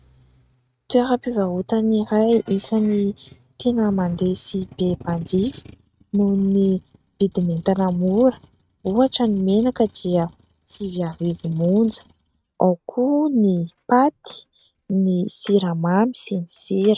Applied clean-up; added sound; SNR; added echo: neural mask model RNNoise.